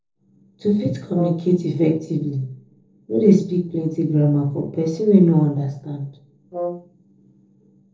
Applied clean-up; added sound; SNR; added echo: neural separator model SepFormer DNS4.